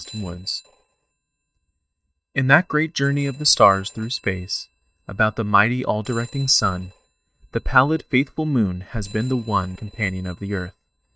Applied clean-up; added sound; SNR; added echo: neural mask model RNNoise.